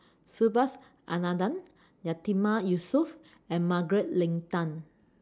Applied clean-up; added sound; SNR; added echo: none; none; none; none.